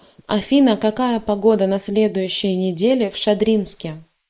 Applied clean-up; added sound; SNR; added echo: neural mask model Resemble Enhance denoiser.